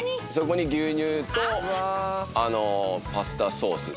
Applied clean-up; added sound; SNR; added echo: none; none; none; none.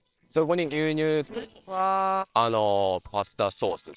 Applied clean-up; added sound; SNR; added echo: neural separator model SepFormer WHAMR!.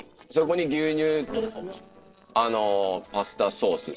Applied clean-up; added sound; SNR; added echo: neural separator model SepFormer DNS4.